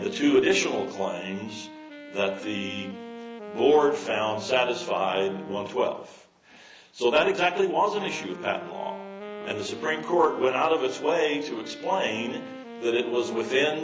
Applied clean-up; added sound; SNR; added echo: none; Wind instrument, woodwind instrument; 14 dB; none.